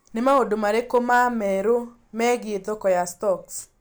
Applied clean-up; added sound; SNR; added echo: none; none; none; none.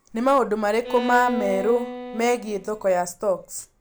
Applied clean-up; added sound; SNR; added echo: none; Bowed string instrument; 8 dB; none.